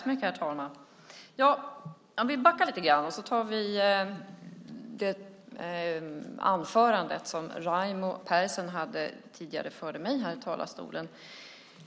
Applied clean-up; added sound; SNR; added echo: none; none; none; none.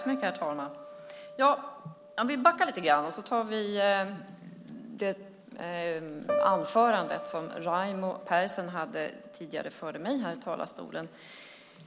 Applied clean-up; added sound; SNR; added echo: none; Piano; 11 dB; none.